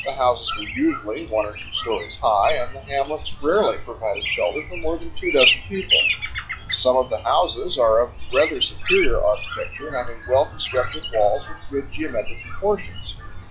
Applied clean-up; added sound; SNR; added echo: classical method log-MMSE.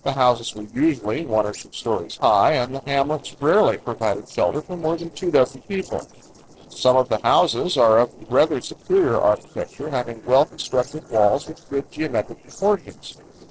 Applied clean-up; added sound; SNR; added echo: neural separator model SepFormer DNS4.